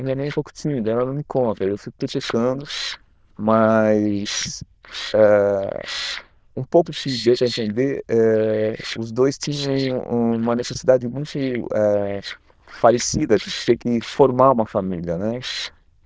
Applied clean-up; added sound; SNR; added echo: neural diffusion model UNIVERSE++.